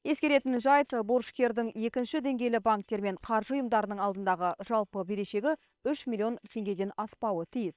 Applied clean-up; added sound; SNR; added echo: neural separator model SepFormer WHAM!.